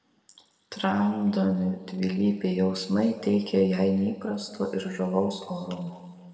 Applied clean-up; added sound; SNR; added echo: none; none; none; reverberation time 1.3 s.